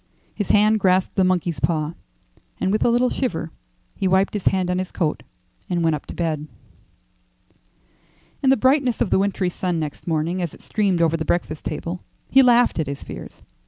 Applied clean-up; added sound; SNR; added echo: none; none; none; none.